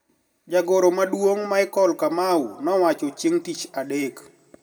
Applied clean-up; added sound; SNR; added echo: none; none; none; reverberation time 0.2 s.